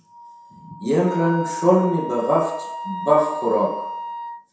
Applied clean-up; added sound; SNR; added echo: none; Wind instrument, woodwind instrument; 9 dB; reverberation time 0.7 s.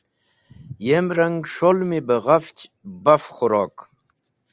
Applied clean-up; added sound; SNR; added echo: none; none; none; none.